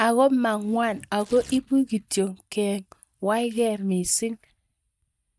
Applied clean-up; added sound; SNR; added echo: neural mask model DeepFilterNet 3.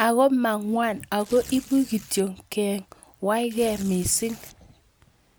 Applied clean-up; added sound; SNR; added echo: none; Tearing; 18 dB; none.